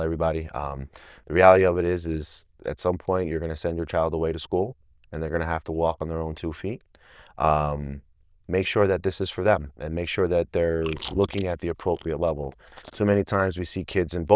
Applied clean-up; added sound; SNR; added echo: neural diffusion model UNIVERSE++.